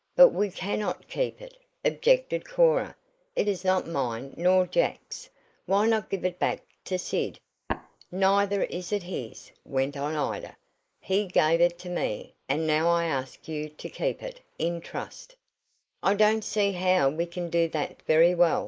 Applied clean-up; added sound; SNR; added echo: neural mask model Resemble Enhance denoiser.